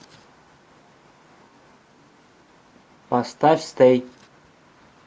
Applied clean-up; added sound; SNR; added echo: none; none; none; none.